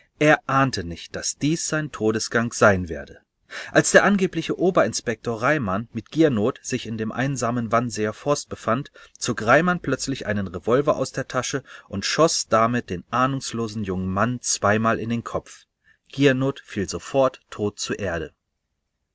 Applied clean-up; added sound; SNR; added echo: none; none; none; none.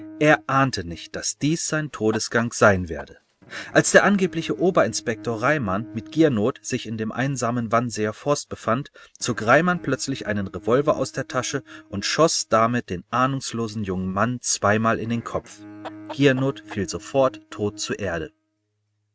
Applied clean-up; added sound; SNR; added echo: neural mask model RNNoise.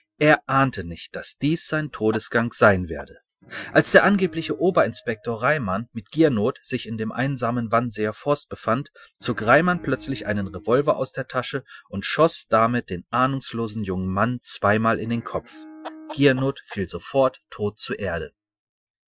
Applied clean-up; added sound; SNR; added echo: classical method Wiener filter.